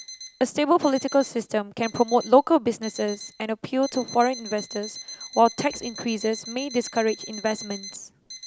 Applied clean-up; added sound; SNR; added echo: none; Alarm; 16 dB; none.